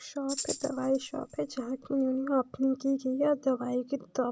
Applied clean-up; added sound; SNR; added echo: neural mask model Resemble Enhance denoiser.